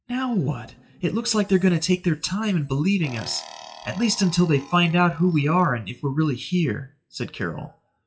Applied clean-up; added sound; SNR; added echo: classical method WPE with log-MMSE.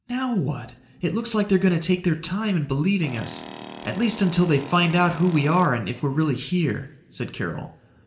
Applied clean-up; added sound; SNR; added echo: none; Tools; 14 dB; reverberation time 1.9 s.